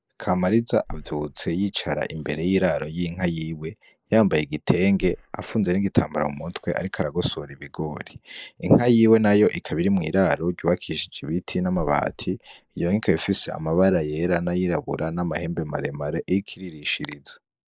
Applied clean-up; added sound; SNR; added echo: neural mask model Resemble Enhance denoiser.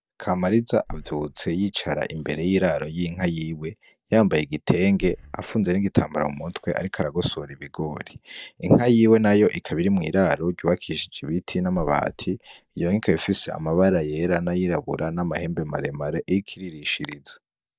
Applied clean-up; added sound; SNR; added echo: neural mask model DeepFilterNet 3.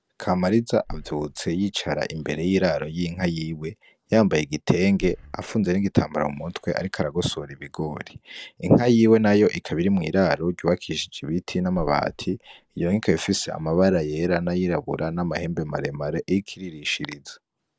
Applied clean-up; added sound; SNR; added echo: none; Breathing; 20 dB; none.